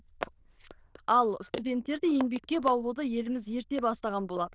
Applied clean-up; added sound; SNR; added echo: neural diffusion model UNIVERSE++.